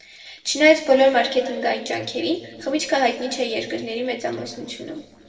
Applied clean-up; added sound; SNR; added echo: neural separator model SepFormer DNS4.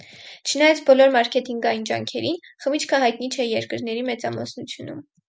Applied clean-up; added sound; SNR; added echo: none; none; none; none.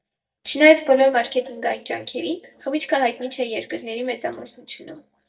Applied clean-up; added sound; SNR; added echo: neural mask model DeepFilterNet 3.